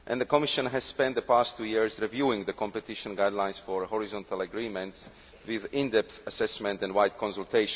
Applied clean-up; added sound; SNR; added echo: none; none; none; none.